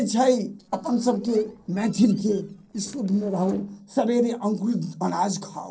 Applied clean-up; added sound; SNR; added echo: neural separator model SepFormer DNS4.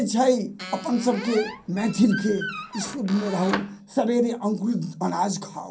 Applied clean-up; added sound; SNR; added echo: none; Squeak; 11 dB; reverberation time 0.3 s.